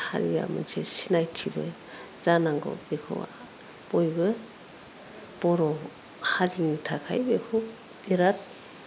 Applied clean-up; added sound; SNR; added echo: none; none; none; none.